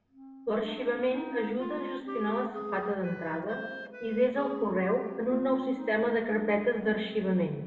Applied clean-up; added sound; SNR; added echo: none; Wind instrument, woodwind instrument; 12 dB; reverberation time 1.1 s.